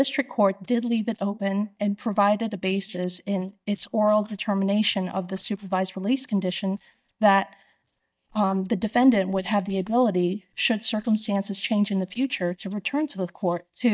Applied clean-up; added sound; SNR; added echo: neural mask model DeepFilterNet 3.